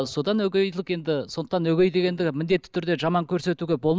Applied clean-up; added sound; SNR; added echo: none; none; none; none.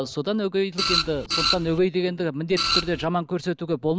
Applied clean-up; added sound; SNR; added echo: none; Printer; 0 dB; none.